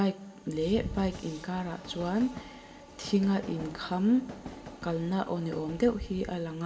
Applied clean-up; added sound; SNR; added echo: none; Train; 14 dB; reverberation time 1.5 s.